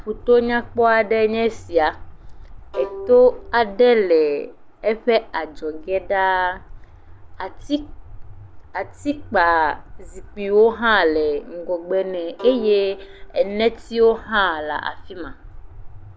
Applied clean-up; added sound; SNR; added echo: none; Walk, footsteps + Bowed string instrument; 16 dB; none.